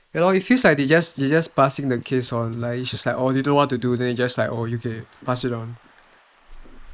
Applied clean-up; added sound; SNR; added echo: neural mask model Resemble Enhance denoiser.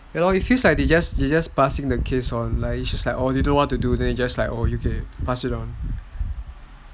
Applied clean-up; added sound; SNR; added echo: none; none; none; none.